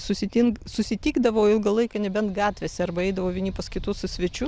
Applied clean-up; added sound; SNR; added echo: none; none; none; none.